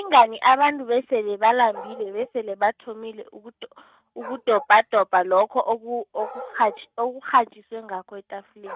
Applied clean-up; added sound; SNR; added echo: neural mask model RNNoise.